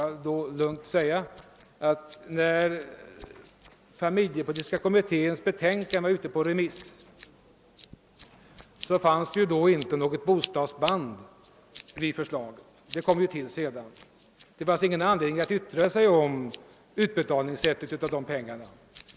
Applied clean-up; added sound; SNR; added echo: neural mask model Resemble Enhance denoiser.